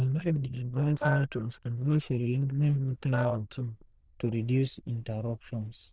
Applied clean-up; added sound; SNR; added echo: neural diffusion model UNIVERSE++.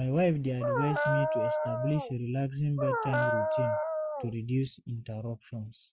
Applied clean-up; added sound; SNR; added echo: classical method Wiener filter.